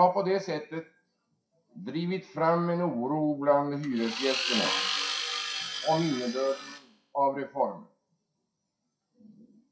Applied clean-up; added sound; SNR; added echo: classical method WPE with log-MMSE.